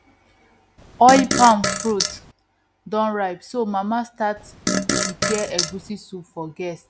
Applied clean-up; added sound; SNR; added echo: none; Fart; 2 dB; none.